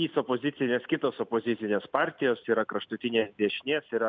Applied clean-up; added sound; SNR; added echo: none; none; none; none.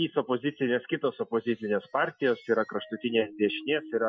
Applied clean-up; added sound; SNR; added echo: classical method Wiener filter.